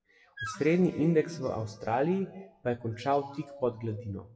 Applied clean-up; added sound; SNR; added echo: classical method WPE with log-MMSE.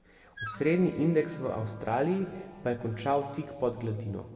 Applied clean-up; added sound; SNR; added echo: none; Wind instrument, woodwind instrument; 17 dB; reverberation time 1.8 s.